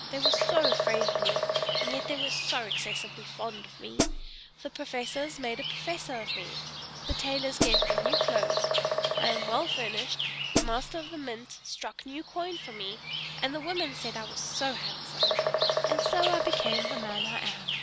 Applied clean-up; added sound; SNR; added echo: none; Hi-hat + Bird vocalization, bird call, bird song; -4 dB; none.